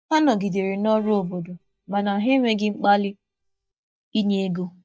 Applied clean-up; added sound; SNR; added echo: neural mask model DeepFilterNet 3.